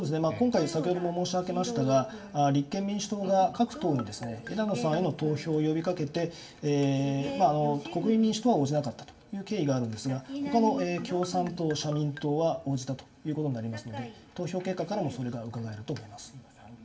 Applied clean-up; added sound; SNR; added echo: none; Marimba, xylophone; 20 dB; reverberation time 0.4 s.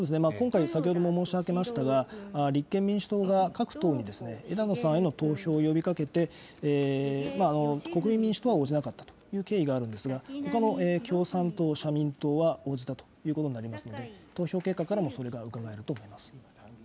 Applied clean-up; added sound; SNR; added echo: none; none; none; none.